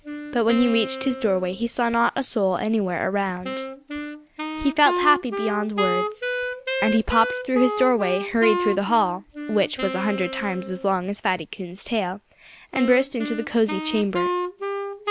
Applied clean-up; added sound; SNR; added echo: none; Wind instrument, woodwind instrument; 6 dB; none.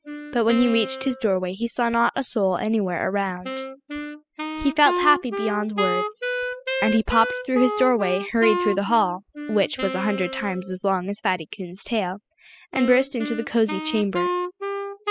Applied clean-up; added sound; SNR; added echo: classical method spectral subtraction.